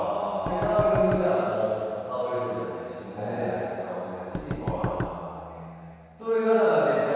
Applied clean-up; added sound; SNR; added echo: none; Knock; 9 dB; reverberation time 2.2 s.